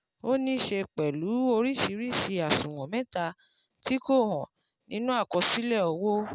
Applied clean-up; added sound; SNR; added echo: none; none; none; none.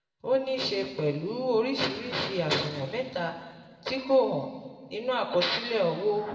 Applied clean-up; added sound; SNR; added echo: none; none; none; reverberation time 1.7 s.